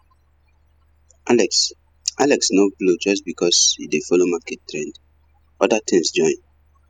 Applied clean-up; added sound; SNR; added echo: classical method spectral subtraction.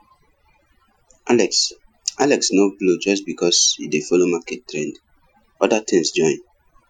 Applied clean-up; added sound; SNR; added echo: classical method Wiener filter.